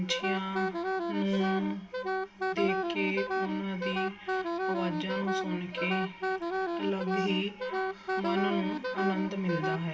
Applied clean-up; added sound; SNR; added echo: none; Wind instrument, woodwind instrument; -1 dB; reverberation time 2.1 s.